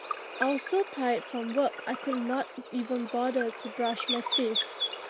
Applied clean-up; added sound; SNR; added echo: none; Water / Bird; 4 dB; none.